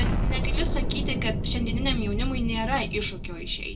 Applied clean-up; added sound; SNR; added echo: none; Explosion; -3 dB; reverberation time 0.2 s.